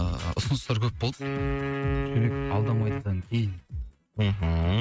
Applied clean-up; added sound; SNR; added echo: neural mask model RNNoise.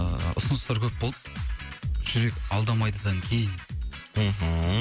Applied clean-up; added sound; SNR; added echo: none; none; none; none.